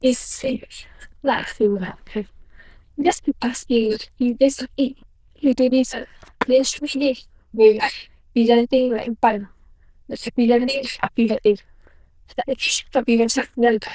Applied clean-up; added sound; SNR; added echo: neural diffusion model UNIVERSE++.